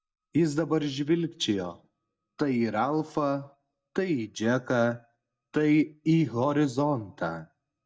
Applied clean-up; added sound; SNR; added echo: neural mask model DeepFilterNet 3.